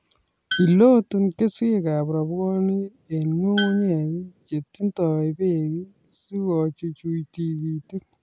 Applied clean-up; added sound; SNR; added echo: none; Tools; 15 dB; none.